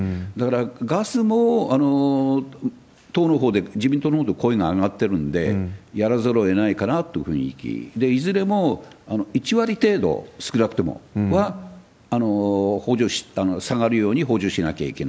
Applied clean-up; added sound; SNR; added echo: none; none; none; none.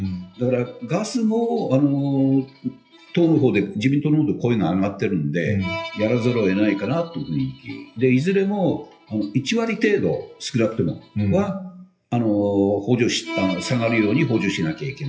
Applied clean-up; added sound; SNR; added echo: classical method WPE with log-MMSE.